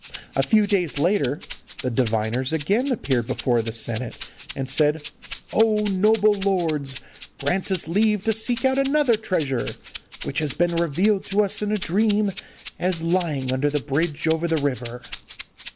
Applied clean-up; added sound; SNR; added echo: none; Rattle (instrument); 17 dB; none.